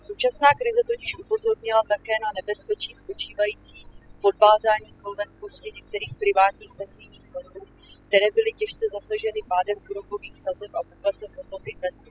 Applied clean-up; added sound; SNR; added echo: classical method spectral subtraction.